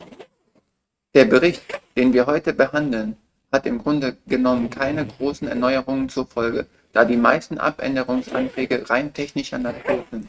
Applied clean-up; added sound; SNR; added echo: neural mask model RNNoise.